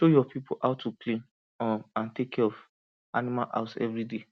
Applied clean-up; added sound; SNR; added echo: none; none; none; none.